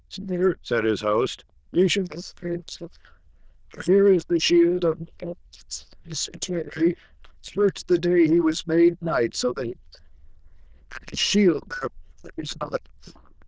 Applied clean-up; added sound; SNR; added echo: neural diffusion model UNIVERSE++.